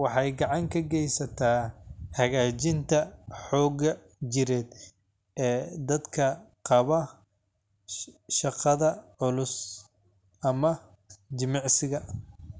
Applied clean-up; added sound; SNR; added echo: none; none; none; none.